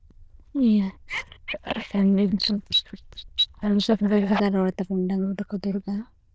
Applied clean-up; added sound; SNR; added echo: neural diffusion model UNIVERSE++.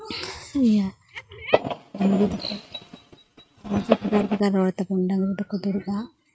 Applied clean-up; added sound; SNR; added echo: neural mask model RNNoise.